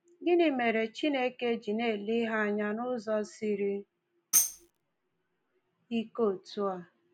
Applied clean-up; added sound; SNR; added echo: none; Tambourine; 1 dB; none.